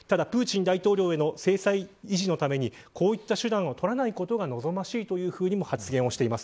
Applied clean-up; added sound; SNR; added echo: none; none; none; none.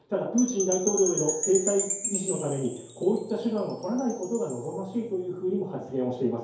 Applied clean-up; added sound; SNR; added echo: none; Wind chime / Percussion; 7 dB; reverberation time 2.4 s.